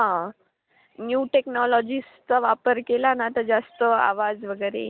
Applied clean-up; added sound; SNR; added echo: none; none; none; none.